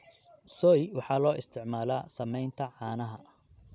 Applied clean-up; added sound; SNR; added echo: none; none; none; none.